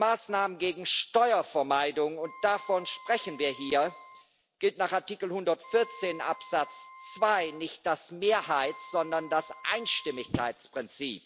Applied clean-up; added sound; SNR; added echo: none; Wind instrument, woodwind instrument; 19 dB; none.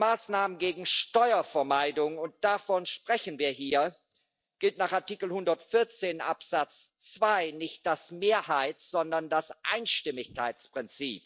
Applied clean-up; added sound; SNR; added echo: neural mask model DeepFilterNet 3.